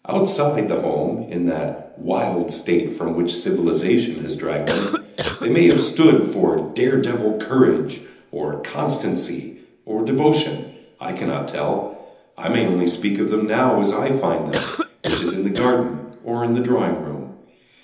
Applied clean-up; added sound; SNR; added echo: none; Cough; 7 dB; reverberation time 0.9 s.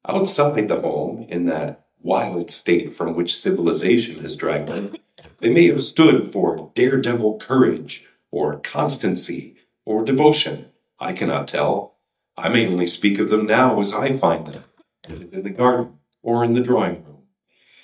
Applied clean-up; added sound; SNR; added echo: neural mask model DeepFilterNet 3.